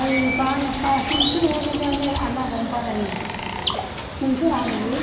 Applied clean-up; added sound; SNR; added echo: none; Bird; 4 dB; reverberation time 2.5 s.